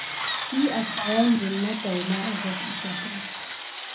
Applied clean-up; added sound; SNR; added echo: none; Drill; 5 dB; reverberation time 0.3 s.